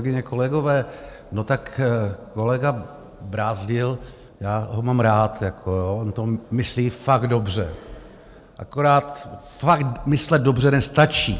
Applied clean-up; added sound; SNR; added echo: none; none; none; none.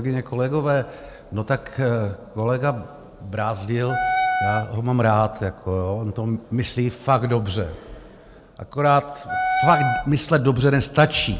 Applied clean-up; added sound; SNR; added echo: none; Wind instrument, woodwind instrument; 2 dB; none.